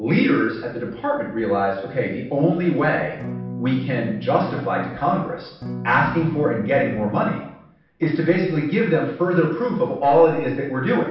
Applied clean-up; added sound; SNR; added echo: none; Electric guitar / Strum; 10 dB; reverberation time 0.7 s.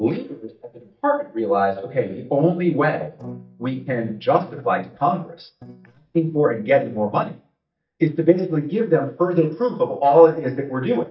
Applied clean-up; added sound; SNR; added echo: neural mask model DeepFilterNet 3.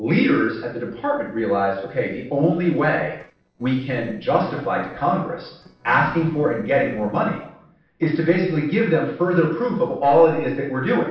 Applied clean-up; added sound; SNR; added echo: neural separator model SepFormer DNS4.